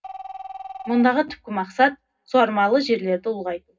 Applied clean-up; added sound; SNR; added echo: none; Telephone; 18 dB; reverberation time 0.4 s.